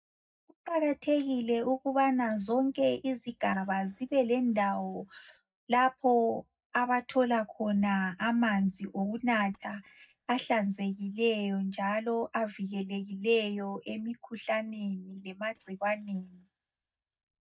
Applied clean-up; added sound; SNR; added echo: neural mask model DeepFilterNet 3.